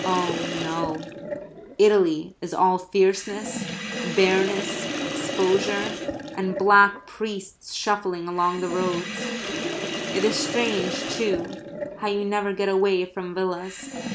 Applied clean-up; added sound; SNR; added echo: none; Sink (filling or washing); 7 dB; none.